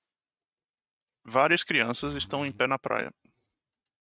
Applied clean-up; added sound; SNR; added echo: neural mask model RNNoise.